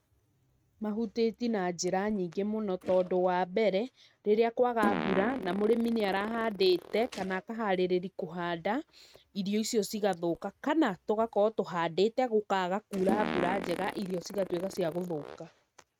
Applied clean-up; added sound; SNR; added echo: neural mask model RNNoise.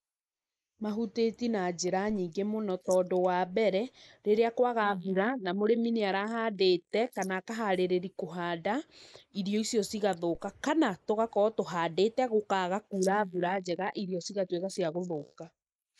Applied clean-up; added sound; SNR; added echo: neural mask model Resemble Enhance denoiser.